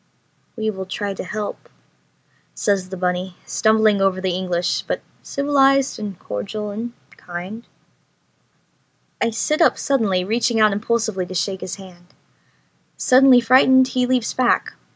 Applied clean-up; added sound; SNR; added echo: none; none; none; none.